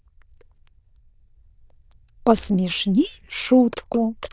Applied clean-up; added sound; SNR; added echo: neural diffusion model UNIVERSE++.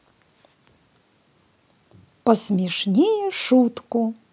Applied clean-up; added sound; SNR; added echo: none; none; none; none.